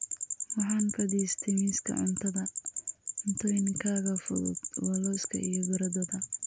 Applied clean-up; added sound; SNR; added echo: none; none; none; none.